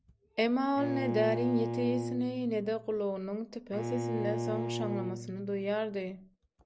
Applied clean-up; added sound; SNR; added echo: none; Bowed string instrument; 4 dB; none.